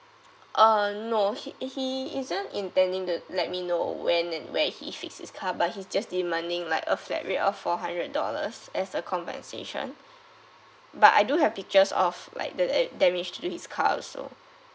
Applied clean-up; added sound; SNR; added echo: none; none; none; none.